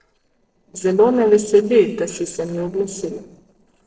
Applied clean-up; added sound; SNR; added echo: neural separator model SepFormer DNS4.